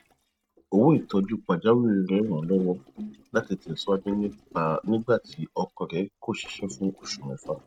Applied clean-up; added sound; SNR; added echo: neural mask model RNNoise.